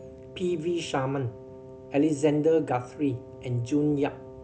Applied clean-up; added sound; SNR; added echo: none; Wind instrument, woodwind instrument; 17 dB; none.